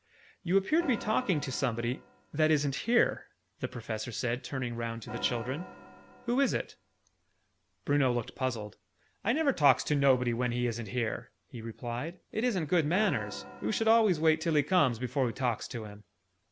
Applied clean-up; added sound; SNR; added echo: none; Organ; 16 dB; none.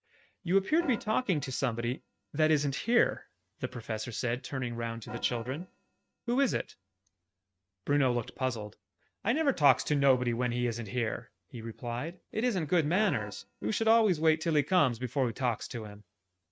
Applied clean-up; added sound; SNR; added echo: neural mask model RNNoise.